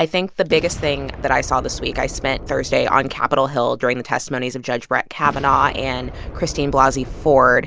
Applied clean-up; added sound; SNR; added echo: none; Boom; 14 dB; none.